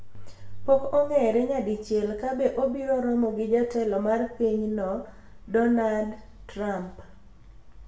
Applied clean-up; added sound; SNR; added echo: none; none; none; reverberation time 0.6 s.